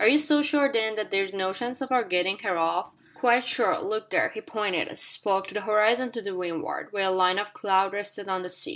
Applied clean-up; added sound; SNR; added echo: none; none; none; none.